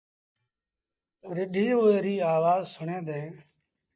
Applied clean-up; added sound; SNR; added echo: neural mask model DeepFilterNet 3.